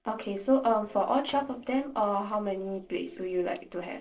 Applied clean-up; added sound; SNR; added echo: neural separator model SepFormer DNS4.